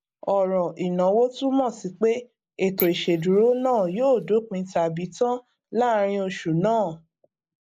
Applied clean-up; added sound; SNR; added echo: neural mask model Resemble Enhance denoiser.